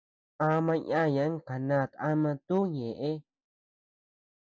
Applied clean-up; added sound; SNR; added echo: none; none; none; none.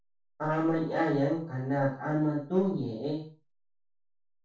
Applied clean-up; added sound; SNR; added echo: none; none; none; reverberation time 0.4 s.